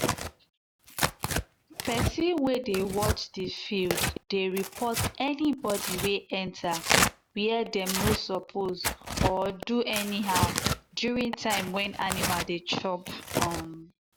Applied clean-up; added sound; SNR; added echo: none; Tearing; 2 dB; none.